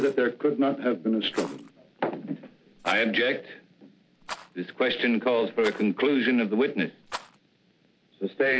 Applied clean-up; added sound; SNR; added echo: none; Rattle; 19 dB; none.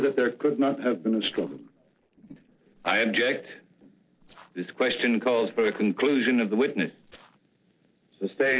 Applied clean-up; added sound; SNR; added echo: neural separator model SepFormer DNS4.